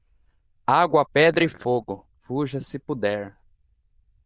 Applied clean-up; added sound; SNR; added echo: neural diffusion model UNIVERSE++.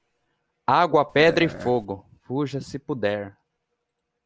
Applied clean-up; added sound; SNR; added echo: none; Burping, eructation; 12 dB; none.